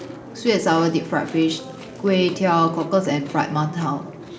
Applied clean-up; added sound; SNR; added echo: none; Chewing, mastication; 15 dB; reverberation time 0.6 s.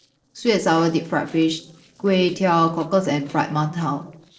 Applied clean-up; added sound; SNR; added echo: neural separator model SepFormer DNS4.